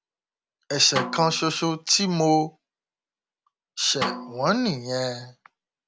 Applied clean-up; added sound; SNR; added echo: none; Snare drum; 10 dB; none.